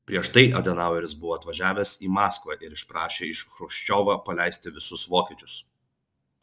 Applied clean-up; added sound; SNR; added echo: none; none; none; none.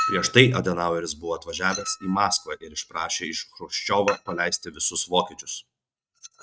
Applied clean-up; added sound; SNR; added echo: neural mask model RNNoise.